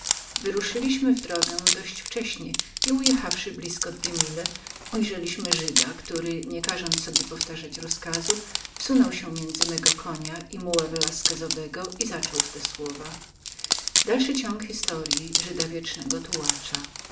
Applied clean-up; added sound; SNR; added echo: none; Wood; 0 dB; reverberation time 0.4 s.